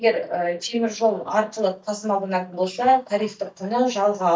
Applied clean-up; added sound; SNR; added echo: neural mask model DeepFilterNet 3.